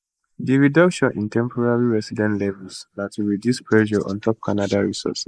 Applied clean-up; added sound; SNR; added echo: neural mask model Resemble Enhance denoiser.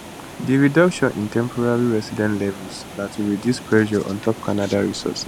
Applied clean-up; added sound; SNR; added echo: none; Water; 15 dB; none.